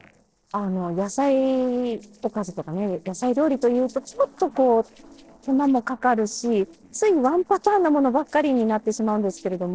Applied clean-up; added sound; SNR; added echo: neural separator model SepFormer DNS4.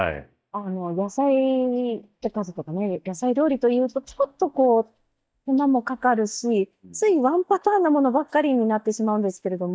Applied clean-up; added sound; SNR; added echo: neural mask model DeepFilterNet 3.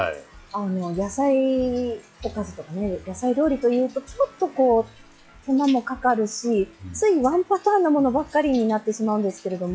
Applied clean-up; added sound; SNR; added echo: classical method log-MMSE.